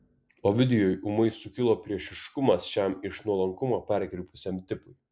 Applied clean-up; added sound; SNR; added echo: none; none; none; none.